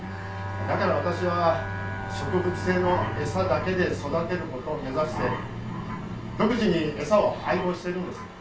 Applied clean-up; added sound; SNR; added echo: none; Bowed string instrument; 10 dB; reverberation time 0.3 s.